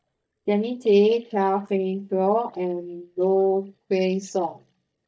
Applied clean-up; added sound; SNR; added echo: neural mask model DeepFilterNet 3.